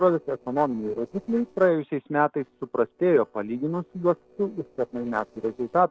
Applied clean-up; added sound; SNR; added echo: neural separator model SepFormer DNS4.